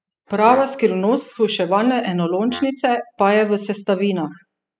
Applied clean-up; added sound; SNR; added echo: classical method spectral subtraction.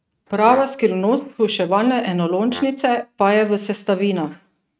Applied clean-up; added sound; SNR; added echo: neural mask model RNNoise.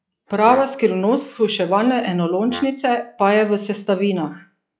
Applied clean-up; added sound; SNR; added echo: classical method log-MMSE.